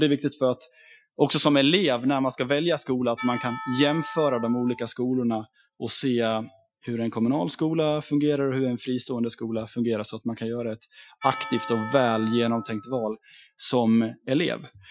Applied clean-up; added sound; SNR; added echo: classical method Wiener filter.